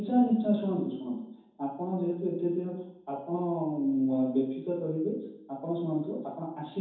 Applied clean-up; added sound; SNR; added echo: none; none; none; reverberation time 0.9 s.